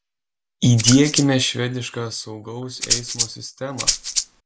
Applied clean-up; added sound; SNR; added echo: none; Rattle (instrument); 2 dB; none.